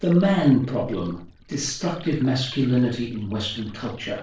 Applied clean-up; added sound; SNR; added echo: neural separator model SepFormer DNS4.